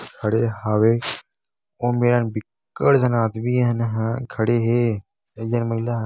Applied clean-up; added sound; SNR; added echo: none; none; none; none.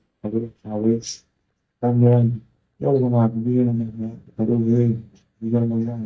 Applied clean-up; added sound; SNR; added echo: neural mask model DeepFilterNet 3.